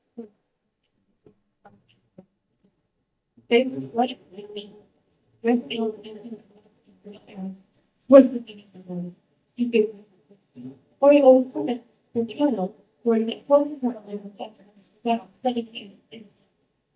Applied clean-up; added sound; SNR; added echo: neural mask model DeepFilterNet 3.